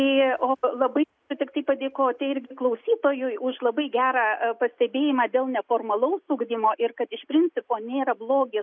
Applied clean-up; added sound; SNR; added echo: none; none; none; none.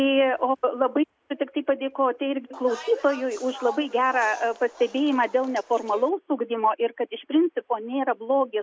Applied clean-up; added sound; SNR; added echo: none; Bus; 16 dB; none.